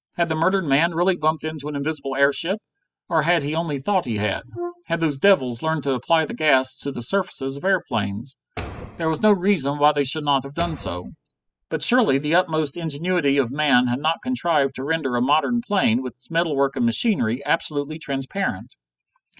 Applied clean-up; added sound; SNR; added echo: classical method spectral subtraction.